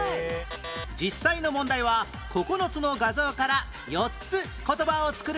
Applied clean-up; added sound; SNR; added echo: none; none; none; none.